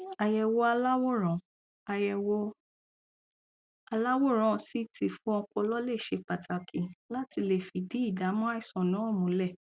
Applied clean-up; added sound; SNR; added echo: none; none; none; none.